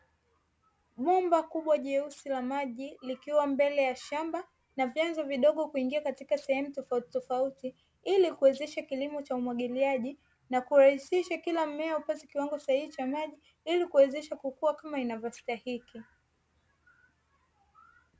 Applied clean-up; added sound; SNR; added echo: none; none; none; none.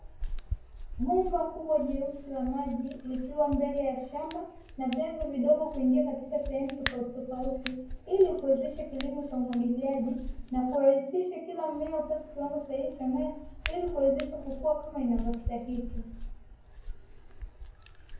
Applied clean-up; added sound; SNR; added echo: none; Hands; 9 dB; reverberation time 0.9 s.